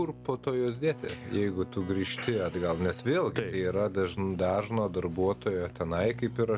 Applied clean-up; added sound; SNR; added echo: none; Keyboard (musical); 15 dB; none.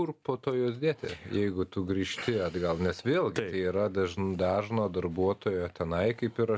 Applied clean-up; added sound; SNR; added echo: none; none; none; none.